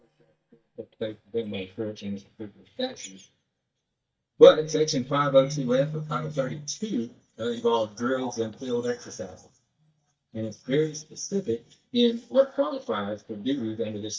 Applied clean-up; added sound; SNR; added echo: neural mask model DeepFilterNet 3.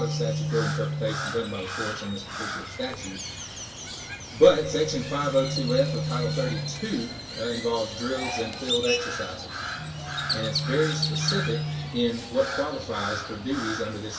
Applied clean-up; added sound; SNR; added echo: none; Crow; 3 dB; reverberation time 0.2 s.